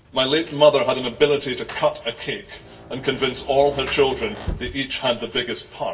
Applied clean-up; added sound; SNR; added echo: none; Rain; 16 dB; reverberation time 0.2 s.